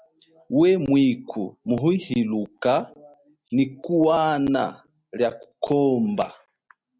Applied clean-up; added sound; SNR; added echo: none; none; none; none.